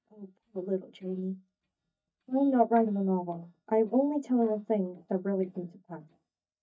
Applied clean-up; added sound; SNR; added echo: neural mask model DeepFilterNet 3.